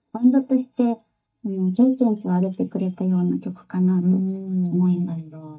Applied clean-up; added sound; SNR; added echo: neural mask model DeepFilterNet 3.